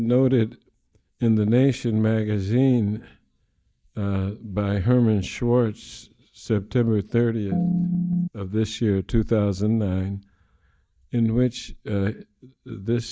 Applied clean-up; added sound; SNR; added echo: neural mask model DeepFilterNet 3.